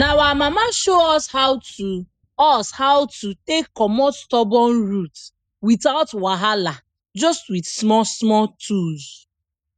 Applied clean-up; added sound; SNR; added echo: neural mask model RNNoise.